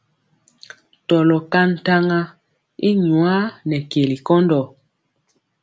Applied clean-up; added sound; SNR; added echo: none; none; none; none.